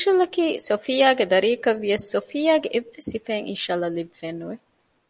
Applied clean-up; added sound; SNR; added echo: none; none; none; none.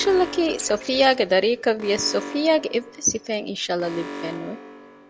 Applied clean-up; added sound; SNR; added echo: none; Alarm; 14 dB; none.